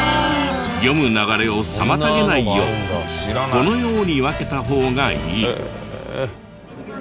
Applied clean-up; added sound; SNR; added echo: none; none; none; none.